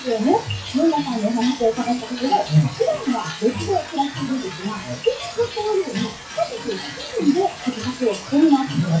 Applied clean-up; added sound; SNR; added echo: classical method WPE with log-MMSE.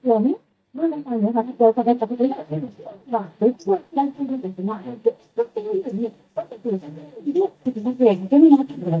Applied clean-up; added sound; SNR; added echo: neural mask model DeepFilterNet 3.